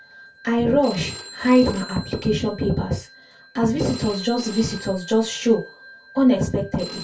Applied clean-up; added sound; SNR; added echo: none; Telephone; 17 dB; reverberation time 0.2 s.